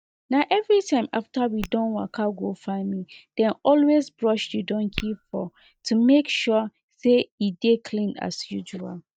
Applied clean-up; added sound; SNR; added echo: neural mask model DeepFilterNet 3.